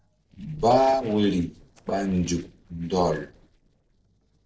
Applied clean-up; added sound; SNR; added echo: neural separator model SepFormer DNS4.